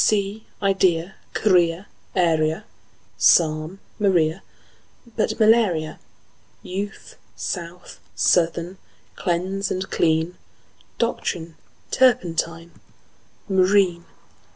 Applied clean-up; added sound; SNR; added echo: none; none; none; none.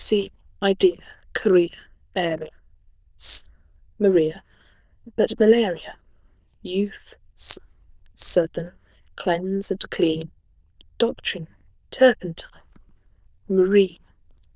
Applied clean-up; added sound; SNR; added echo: neural diffusion model UNIVERSE++.